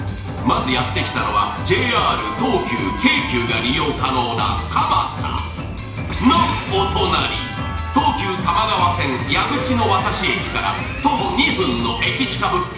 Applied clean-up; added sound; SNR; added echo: none; none; none; reverberation time 0.8 s.